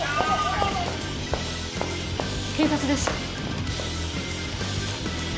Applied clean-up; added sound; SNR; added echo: none; none; none; none.